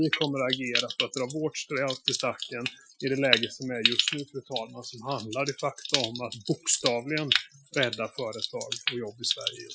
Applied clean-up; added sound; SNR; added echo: classical method Wiener filter.